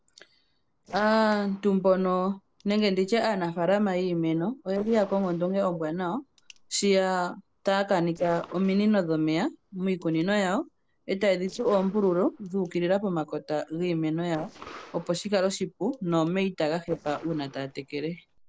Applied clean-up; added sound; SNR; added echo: neural separator model SepFormer DNS4.